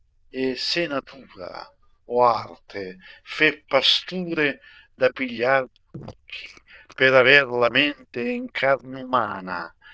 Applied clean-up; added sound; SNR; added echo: neural diffusion model UNIVERSE++.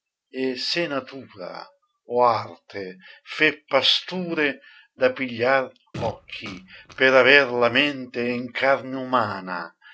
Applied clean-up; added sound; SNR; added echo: none; Fart; 15 dB; none.